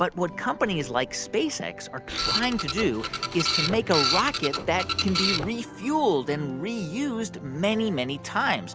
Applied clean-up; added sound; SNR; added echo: none; Printer; 1 dB; none.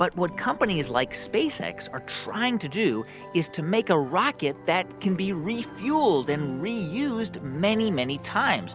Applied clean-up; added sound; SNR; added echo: none; none; none; none.